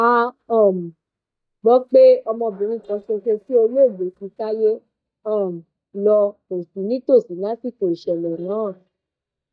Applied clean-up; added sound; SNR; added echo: neural mask model DeepFilterNet 3.